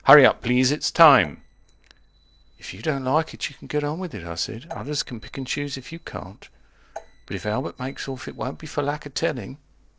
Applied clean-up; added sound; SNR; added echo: neural separator model SepFormer DNS4.